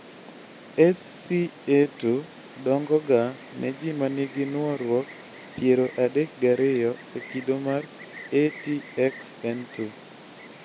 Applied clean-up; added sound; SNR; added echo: none; Insect; 17 dB; none.